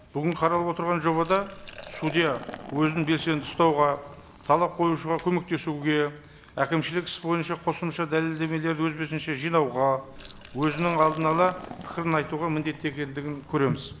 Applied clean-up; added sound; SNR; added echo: none; Liquid; 19 dB; none.